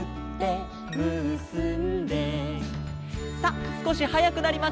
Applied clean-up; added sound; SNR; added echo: none; none; none; none.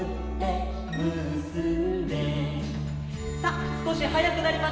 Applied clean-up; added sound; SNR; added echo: none; none; none; reverberation time 1.4 s.